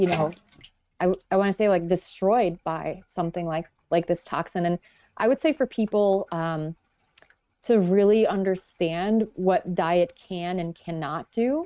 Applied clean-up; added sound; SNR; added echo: neural mask model RNNoise.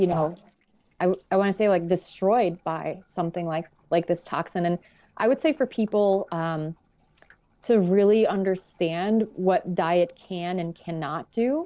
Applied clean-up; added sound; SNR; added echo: neural separator model SepFormer DNS4.